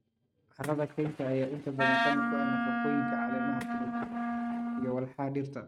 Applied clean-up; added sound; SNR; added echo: neural mask model RNNoise.